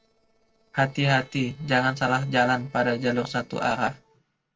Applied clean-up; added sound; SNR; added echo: neural separator model SepFormer DNS4.